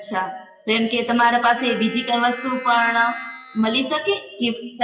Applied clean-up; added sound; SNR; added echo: classical method WPE with log-MMSE.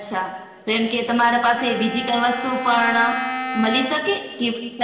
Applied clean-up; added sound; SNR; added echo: none; Wind instrument, woodwind instrument; 8 dB; reverberation time 2.0 s.